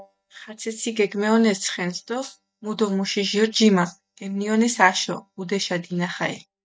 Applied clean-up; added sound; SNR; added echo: neural mask model DeepFilterNet 3.